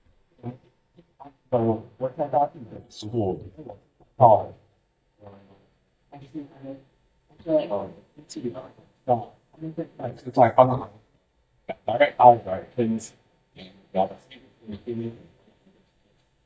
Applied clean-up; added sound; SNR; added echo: neural mask model DeepFilterNet 3.